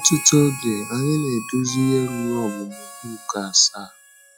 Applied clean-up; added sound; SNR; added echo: classical method log-MMSE.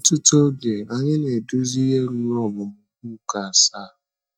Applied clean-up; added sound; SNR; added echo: neural mask model DeepFilterNet 3.